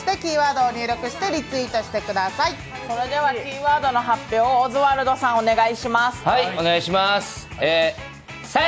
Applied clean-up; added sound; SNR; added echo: none; none; none; none.